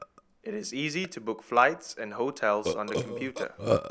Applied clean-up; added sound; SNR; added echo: none; Burping, eructation; 4 dB; none.